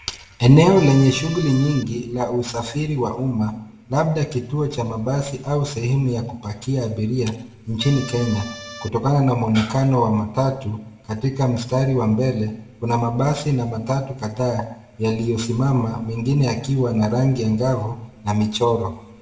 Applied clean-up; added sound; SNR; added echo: none; Accordion; 14 dB; reverberation time 0.8 s.